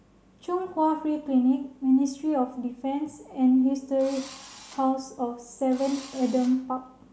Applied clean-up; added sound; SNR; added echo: none; Engine / Drill; 19 dB; none.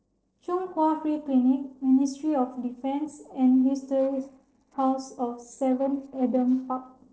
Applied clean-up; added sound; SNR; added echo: neural separator model SepFormer DNS4.